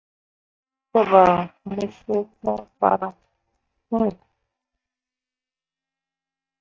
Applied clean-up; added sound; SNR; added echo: neural mask model DeepFilterNet 3.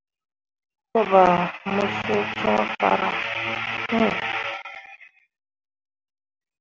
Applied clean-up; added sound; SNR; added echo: none; none; none; none.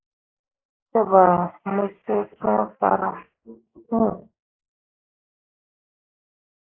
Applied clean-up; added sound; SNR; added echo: neural mask model Resemble Enhance denoiser.